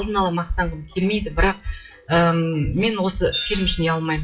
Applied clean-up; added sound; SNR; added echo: classical method WPE with log-MMSE.